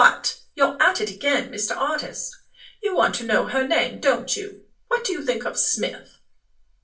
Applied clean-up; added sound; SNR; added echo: none; none; none; reverberation time 0.3 s.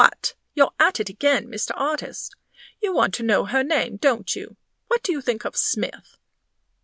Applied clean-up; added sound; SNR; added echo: none; none; none; none.